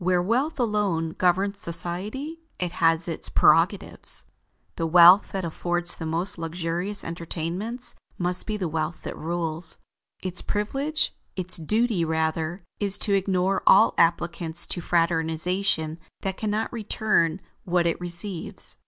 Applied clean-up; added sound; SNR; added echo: none; none; none; none.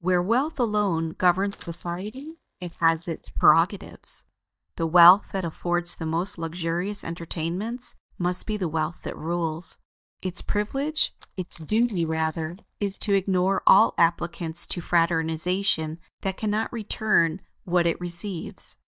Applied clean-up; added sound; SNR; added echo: neural mask model DeepFilterNet 3.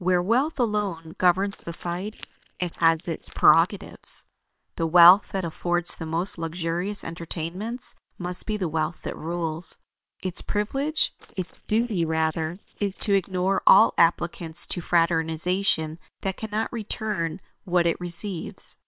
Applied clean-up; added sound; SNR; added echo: neural separator model SepFormer WHAM!.